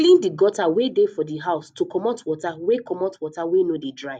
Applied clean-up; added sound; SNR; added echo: none; none; none; none.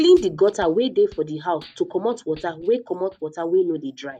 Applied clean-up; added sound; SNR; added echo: neural mask model DeepFilterNet 3.